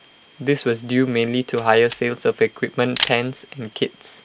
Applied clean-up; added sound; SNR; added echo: none; Camera; 12 dB; none.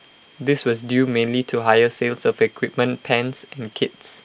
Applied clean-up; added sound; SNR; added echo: none; none; none; none.